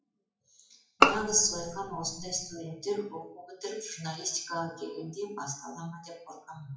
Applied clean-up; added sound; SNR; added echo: classical method WPE with log-MMSE.